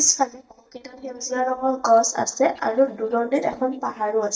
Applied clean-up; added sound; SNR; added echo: neural mask model DeepFilterNet 3.